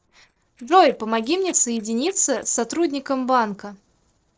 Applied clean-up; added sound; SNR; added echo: neural separator model SepFormer DNS4.